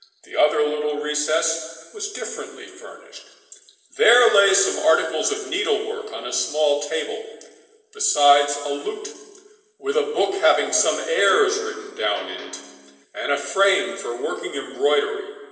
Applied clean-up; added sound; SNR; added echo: none; Electric guitar; 20 dB; reverberation time 1.4 s.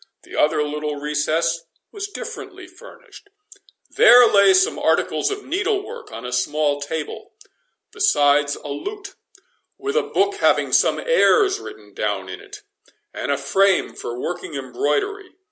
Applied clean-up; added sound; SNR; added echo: none; none; none; none.